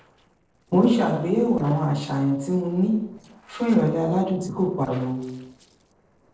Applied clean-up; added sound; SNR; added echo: neural separator model SepFormer DNS4.